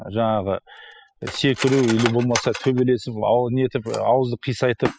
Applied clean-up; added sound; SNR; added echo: classical method spectral subtraction.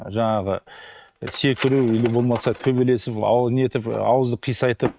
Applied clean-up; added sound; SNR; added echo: neural mask model RNNoise.